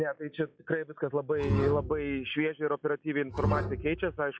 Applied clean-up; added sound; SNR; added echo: classical method log-MMSE.